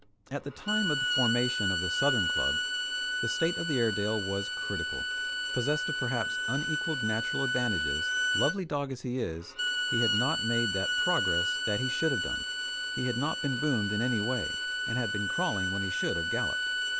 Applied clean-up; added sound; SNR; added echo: none; Bowed string instrument; -2 dB; none.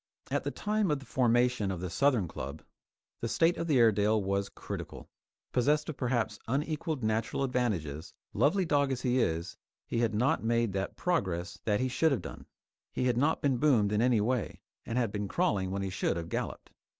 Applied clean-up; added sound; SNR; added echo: none; none; none; none.